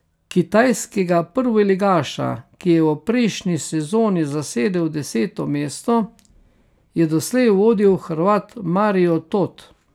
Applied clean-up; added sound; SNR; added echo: none; none; none; none.